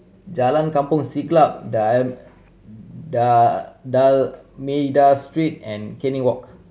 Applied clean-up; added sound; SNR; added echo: none; none; none; none.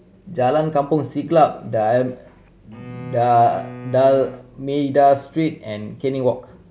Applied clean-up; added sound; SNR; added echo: none; Bowed string instrument; 17 dB; none.